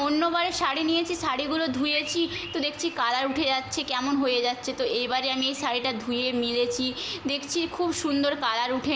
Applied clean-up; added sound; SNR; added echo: none; Bird vocalization, bird call, bird song; 17 dB; none.